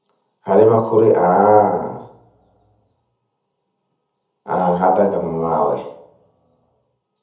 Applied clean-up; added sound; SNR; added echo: none; none; none; reverberation time 0.7 s.